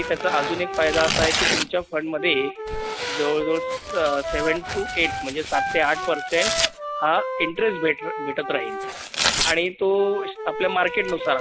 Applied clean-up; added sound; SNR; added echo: none; Tearing + Wind instrument, woodwind instrument; 3 dB; none.